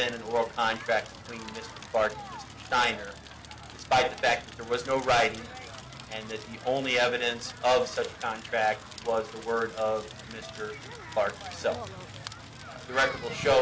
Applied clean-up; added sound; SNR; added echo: none; Crackle; 13 dB; none.